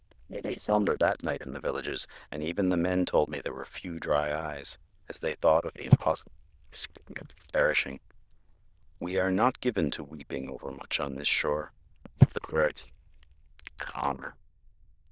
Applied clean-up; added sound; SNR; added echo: neural diffusion model UNIVERSE++.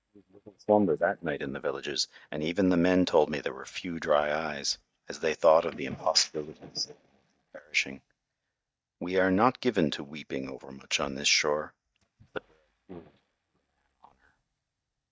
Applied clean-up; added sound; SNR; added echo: neural mask model DeepFilterNet 3.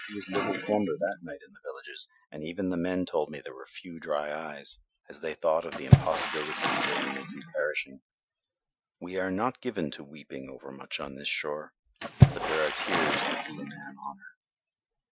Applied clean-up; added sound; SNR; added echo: classical method Wiener filter.